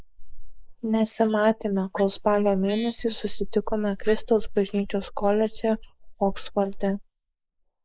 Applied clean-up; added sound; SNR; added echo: neural mask model Resemble Enhance denoiser.